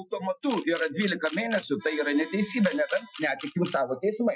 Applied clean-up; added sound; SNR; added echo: classical method Wiener filter.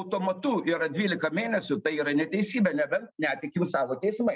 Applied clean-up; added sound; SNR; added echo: none; none; none; none.